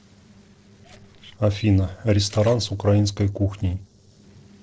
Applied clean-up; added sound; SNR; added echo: neural separator model SepFormer DNS4.